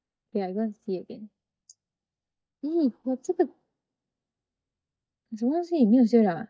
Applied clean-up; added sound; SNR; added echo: neural mask model DeepFilterNet 3.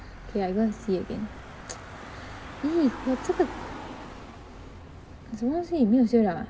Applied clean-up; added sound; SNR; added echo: none; Engine / Car; 15 dB; reverberation time 1.6 s.